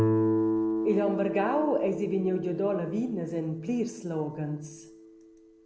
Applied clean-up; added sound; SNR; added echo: none; Guitar; 1 dB; none.